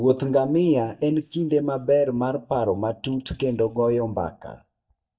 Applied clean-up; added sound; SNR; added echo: neural mask model DeepFilterNet 3.